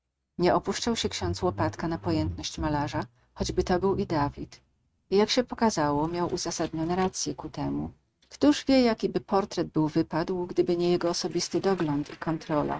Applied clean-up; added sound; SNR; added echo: neural mask model RNNoise.